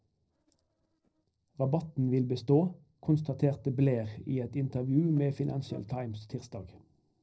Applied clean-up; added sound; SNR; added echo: neural separator model SepFormer DNS4.